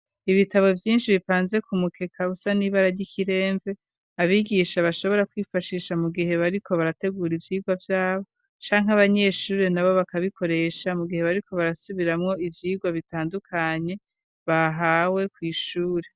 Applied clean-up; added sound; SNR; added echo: none; none; none; none.